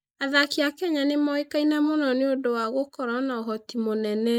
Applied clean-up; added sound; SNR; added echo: neural mask model Resemble Enhance denoiser.